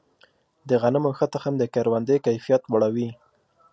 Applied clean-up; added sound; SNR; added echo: none; none; none; none.